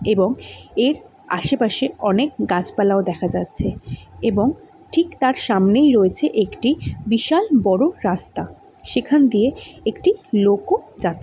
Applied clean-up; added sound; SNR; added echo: none; none; none; none.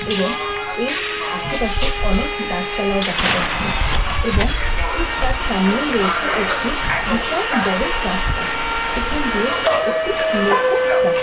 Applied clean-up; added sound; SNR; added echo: none; Subway, metro, underground; -5 dB; reverberation time 0.2 s.